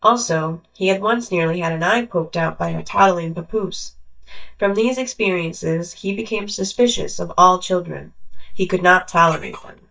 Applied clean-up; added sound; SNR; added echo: neural mask model DeepFilterNet 3.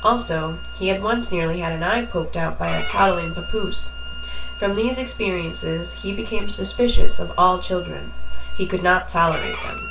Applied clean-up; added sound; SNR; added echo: none; Bowed string instrument; 16 dB; reverberation time 0.3 s.